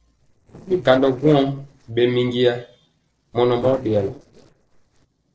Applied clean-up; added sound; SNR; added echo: neural separator model SepFormer DNS4.